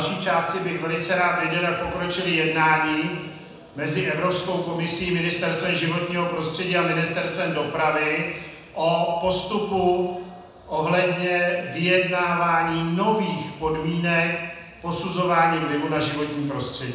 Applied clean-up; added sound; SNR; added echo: none; none; none; reverberation time 1.0 s.